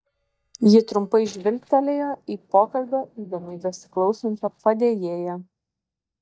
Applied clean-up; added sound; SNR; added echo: neural mask model DeepFilterNet 3.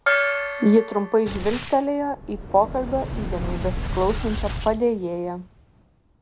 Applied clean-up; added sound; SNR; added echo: none; Gong + Boom; 5 dB; none.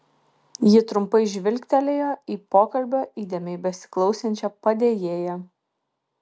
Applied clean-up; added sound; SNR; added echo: none; none; none; none.